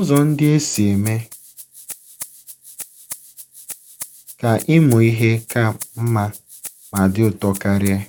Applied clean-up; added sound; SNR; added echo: none; Rattle (instrument); 17 dB; none.